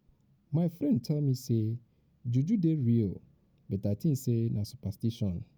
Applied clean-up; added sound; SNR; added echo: none; none; none; none.